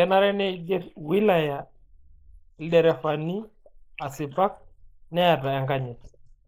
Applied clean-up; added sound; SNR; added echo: neural mask model Resemble Enhance denoiser.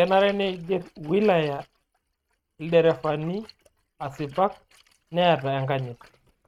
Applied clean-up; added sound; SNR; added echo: neural mask model RNNoise.